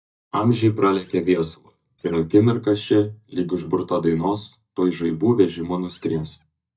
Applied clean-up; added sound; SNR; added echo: neural mask model DeepFilterNet 3.